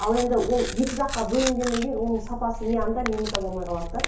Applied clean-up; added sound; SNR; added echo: none; Tearing; 7 dB; reverberation time 0.7 s.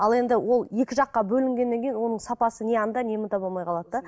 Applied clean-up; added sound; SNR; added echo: none; none; none; none.